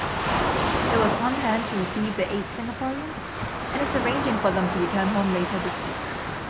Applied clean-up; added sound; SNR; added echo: none; Waves, surf; 0 dB; none.